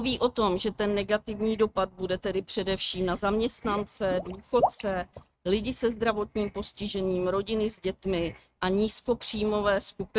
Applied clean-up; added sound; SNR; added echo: neural mask model RNNoise.